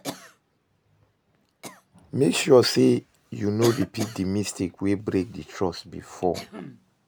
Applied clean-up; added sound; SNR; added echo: none; Cough; 16 dB; none.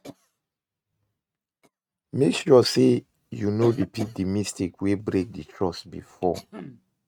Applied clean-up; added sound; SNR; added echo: neural mask model RNNoise.